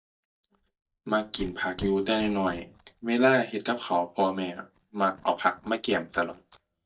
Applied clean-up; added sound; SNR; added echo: neural mask model DeepFilterNet 3.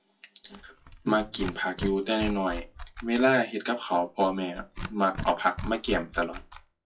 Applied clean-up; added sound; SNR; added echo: classical method WPE with log-MMSE.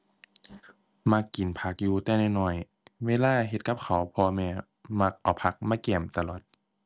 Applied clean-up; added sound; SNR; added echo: none; none; none; none.